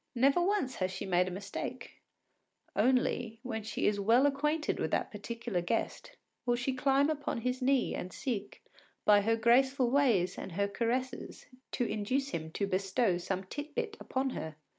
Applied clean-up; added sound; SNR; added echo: none; none; none; none.